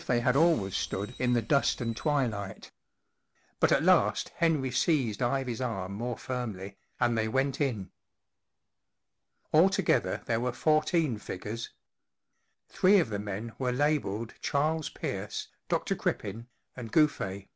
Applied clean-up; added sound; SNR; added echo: none; Bus; 19 dB; none.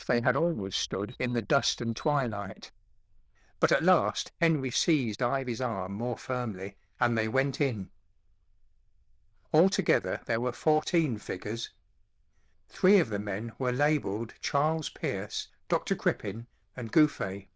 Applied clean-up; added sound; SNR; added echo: neural diffusion model UNIVERSE++.